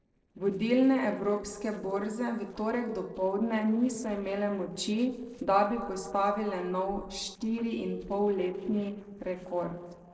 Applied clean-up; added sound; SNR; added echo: neural separator model SepFormer DNS4.